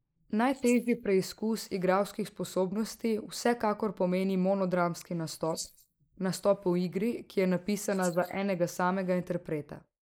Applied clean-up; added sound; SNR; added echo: neural mask model Resemble Enhance denoiser.